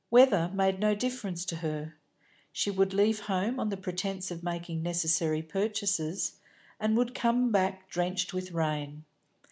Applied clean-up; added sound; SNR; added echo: none; none; none; none.